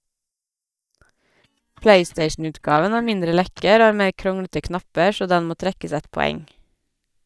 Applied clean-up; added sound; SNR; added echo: neural mask model DeepFilterNet 3.